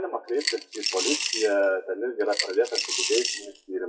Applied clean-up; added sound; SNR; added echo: classical method WPE with log-MMSE.